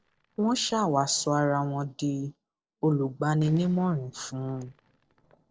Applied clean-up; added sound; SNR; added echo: neural separator model SepFormer DNS4.